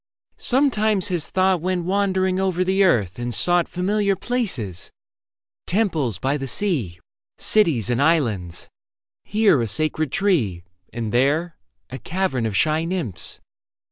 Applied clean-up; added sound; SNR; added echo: none; none; none; none.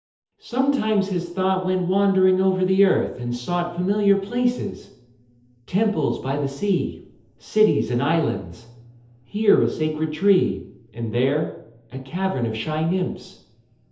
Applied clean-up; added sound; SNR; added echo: none; none; none; reverberation time 0.8 s.